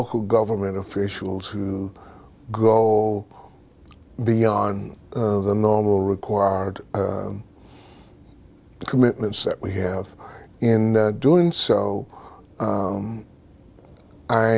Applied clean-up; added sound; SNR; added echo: none; none; none; none.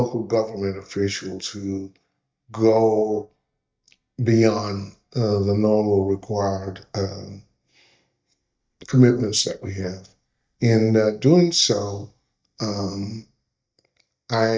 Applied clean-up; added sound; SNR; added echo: neural mask model DeepFilterNet 3.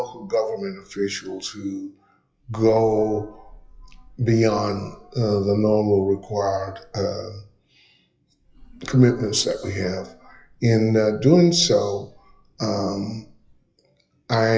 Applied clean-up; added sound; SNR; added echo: classical method WPE with log-MMSE.